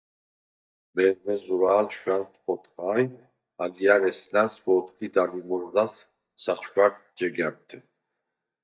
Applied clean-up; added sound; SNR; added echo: neural mask model DeepFilterNet 3.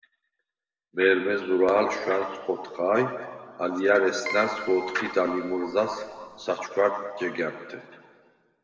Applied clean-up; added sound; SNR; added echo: none; Keyboard (musical); 12 dB; reverberation time 1.8 s.